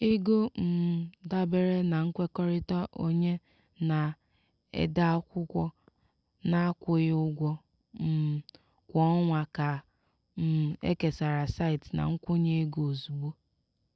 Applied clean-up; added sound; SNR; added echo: none; none; none; none.